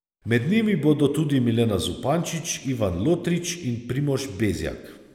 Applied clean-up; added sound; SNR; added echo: none; none; none; none.